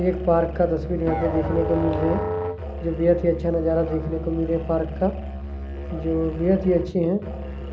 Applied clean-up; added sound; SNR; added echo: none; Musical instrument + Musical instrument; 6 dB; none.